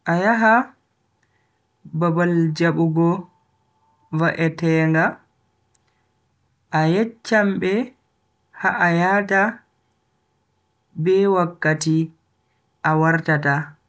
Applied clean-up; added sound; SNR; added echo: none; none; none; none.